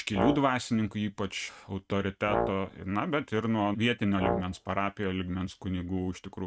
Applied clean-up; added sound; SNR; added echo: neural mask model RNNoise.